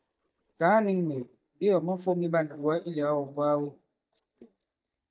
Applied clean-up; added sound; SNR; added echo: neural mask model DeepFilterNet 3.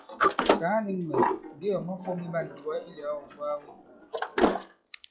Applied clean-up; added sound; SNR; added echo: classical method log-MMSE.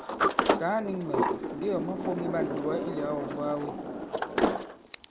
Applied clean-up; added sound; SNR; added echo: none; Sliding door; -4 dB; none.